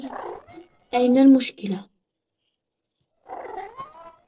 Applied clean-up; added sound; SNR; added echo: neural separator model SepFormer DNS4.